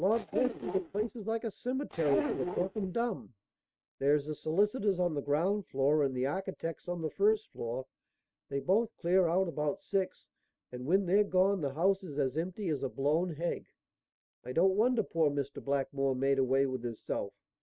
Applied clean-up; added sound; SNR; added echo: neural mask model RNNoise.